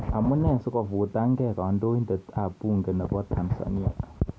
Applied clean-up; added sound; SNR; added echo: none; none; none; none.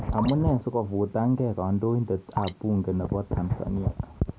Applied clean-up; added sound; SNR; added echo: none; Drip; 15 dB; none.